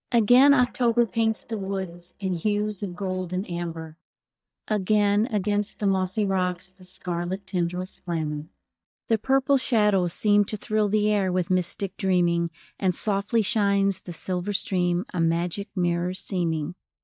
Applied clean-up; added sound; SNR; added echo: neural mask model DeepFilterNet 3.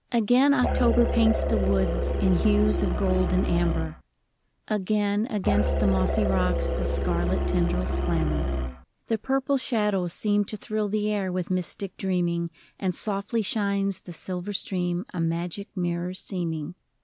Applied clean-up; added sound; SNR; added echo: none; Musical instrument; -1 dB; none.